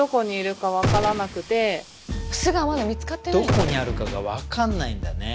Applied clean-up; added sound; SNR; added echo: none; Gunshot, gunfire; 4 dB; none.